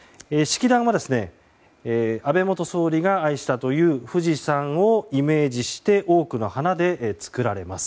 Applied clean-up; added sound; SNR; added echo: none; none; none; none.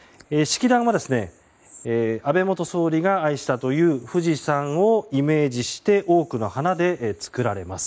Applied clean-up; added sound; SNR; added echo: neural mask model Resemble Enhance denoiser.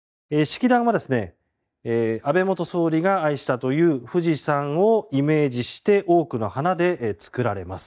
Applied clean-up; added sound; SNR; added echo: neural mask model DeepFilterNet 3.